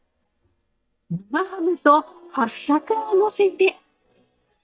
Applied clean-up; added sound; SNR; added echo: neural mask model DeepFilterNet 3.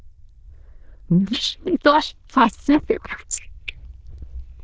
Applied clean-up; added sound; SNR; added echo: neural diffusion model UNIVERSE++.